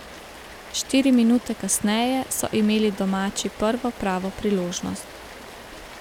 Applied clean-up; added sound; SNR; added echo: none; Rain; 16 dB; none.